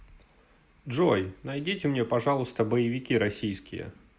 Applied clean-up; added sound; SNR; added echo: none; none; none; none.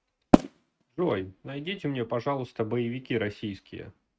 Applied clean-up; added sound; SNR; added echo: neural mask model RNNoise.